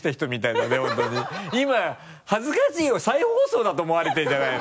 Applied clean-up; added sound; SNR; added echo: none; none; none; none.